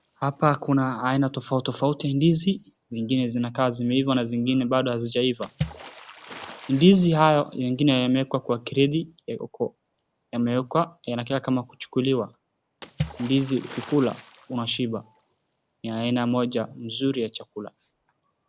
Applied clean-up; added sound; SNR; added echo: none; Water / Splash, splatter; 18 dB; none.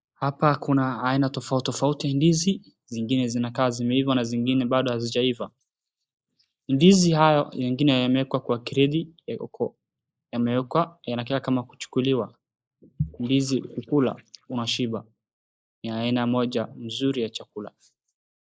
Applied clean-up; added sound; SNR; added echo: neural mask model Resemble Enhance denoiser.